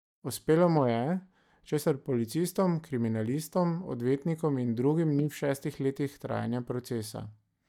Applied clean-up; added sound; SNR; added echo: neural mask model DeepFilterNet 3.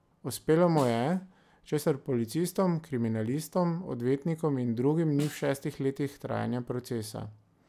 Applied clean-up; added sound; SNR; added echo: none; Snare drum; 20 dB; none.